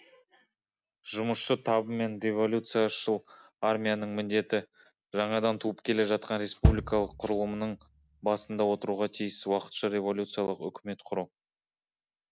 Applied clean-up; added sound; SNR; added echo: none; Bass drum; 0 dB; none.